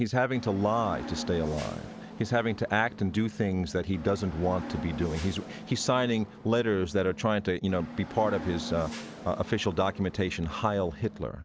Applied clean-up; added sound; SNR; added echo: none; Hiss / Bus / Engine; 12 dB; none.